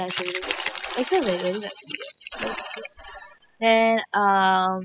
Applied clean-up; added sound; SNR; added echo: classical method spectral subtraction.